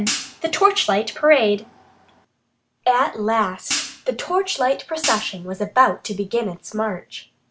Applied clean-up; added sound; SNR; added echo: none; Hi-hat; 7 dB; none.